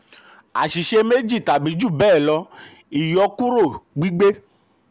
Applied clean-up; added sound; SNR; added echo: none; none; none; none.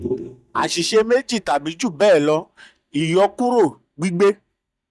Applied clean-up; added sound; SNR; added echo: neural mask model DeepFilterNet 3.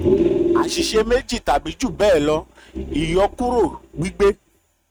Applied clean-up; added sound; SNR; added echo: neural mask model RNNoise.